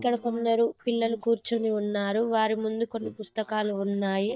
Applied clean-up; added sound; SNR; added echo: neural mask model DeepFilterNet 3.